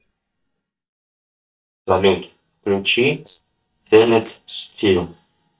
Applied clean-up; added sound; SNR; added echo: neural mask model DeepFilterNet 3.